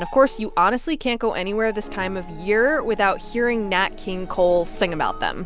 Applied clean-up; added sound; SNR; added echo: none; none; none; none.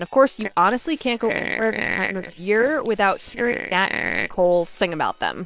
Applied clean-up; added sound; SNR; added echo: neural separator model SepFormer WHAM!.